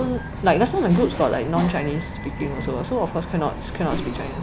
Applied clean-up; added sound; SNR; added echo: none; Bird vocalization, bird call, bird song; 7 dB; none.